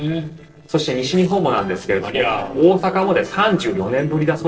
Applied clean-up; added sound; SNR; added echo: neural separator model SepFormer DNS4.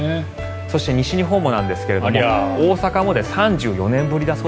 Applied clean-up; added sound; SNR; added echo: none; none; none; none.